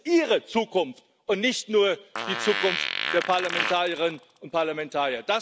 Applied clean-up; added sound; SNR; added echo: none; Fart; 5 dB; none.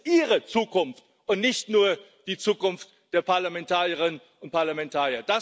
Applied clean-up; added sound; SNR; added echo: none; none; none; none.